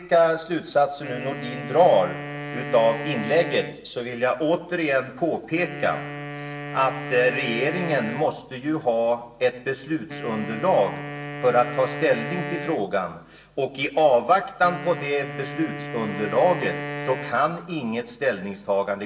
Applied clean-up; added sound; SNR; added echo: none; Wind instrument, woodwind instrument; 11 dB; reverberation time 0.8 s.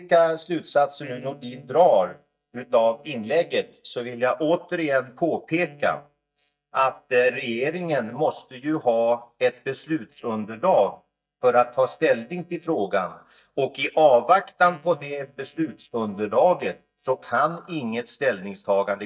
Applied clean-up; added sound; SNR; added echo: neural mask model DeepFilterNet 3.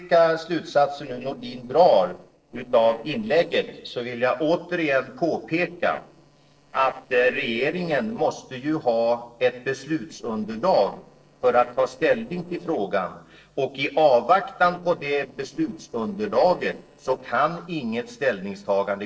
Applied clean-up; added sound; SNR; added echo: neural separator model SepFormer DNS4.